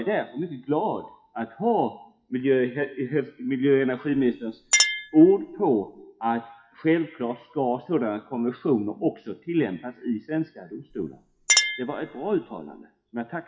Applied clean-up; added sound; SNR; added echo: classical method WPE with log-MMSE.